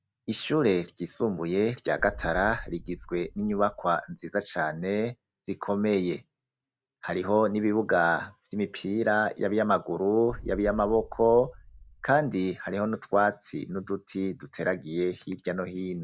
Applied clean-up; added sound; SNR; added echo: none; Boom; 15 dB; none.